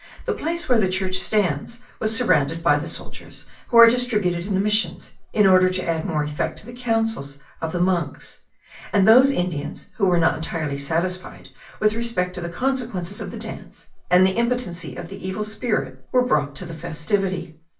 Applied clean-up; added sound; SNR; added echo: none; none; none; reverberation time 0.3 s.